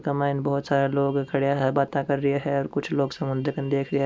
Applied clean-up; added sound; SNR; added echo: none; none; none; none.